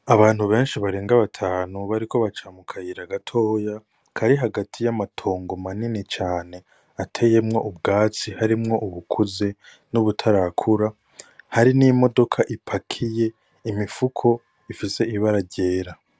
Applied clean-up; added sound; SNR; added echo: none; none; none; none.